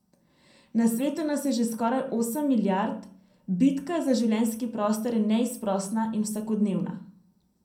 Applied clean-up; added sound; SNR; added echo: none; none; none; reverberation time 0.5 s.